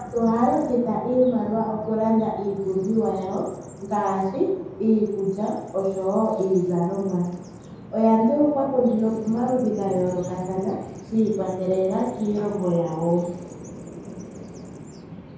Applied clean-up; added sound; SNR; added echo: none; Bird vocalization, bird call, bird song; 15 dB; reverberation time 0.9 s.